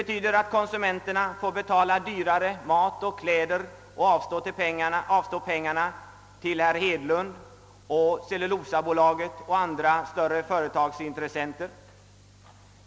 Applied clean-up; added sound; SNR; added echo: none; none; none; none.